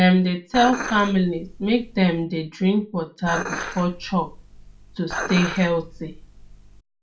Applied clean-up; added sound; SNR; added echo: none; Dishes, pots, and pans; 10 dB; reverberation time 0.3 s.